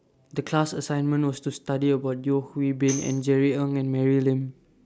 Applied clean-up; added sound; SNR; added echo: none; Tambourine; 16 dB; none.